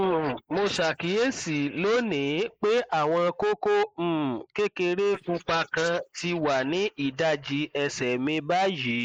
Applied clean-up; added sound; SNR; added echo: neural mask model Resemble Enhance denoiser.